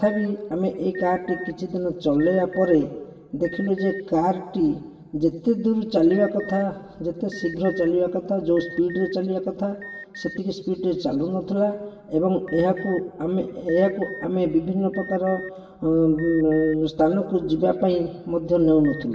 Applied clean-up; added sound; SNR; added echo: none; Alarm; 19 dB; reverberation time 2.4 s.